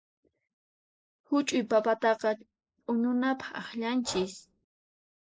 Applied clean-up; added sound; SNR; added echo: neural mask model Resemble Enhance denoiser.